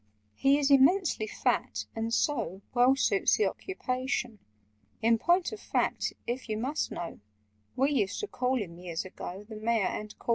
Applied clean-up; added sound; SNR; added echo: none; none; none; none.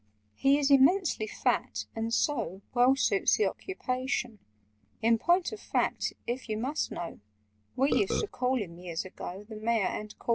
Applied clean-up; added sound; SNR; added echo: none; Burping, eructation; 2 dB; none.